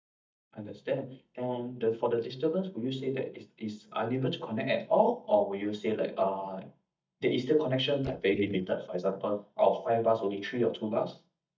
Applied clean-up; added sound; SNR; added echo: neural mask model DeepFilterNet 3.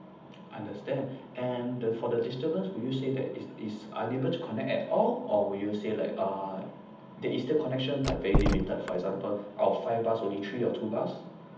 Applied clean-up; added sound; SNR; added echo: none; Door; -2 dB; reverberation time 0.8 s.